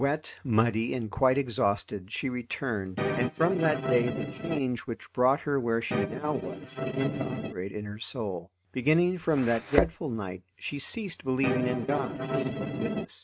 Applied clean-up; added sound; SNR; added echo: neural mask model RNNoise.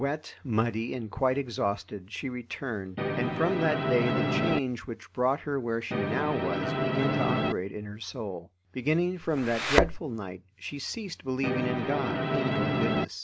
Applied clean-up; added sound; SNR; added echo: none; Musical instrument + Thump, thud; -3 dB; none.